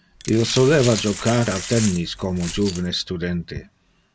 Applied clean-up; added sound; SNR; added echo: none; Glass; 10 dB; none.